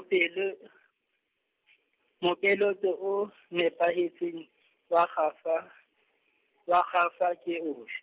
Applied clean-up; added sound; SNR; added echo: none; none; none; none.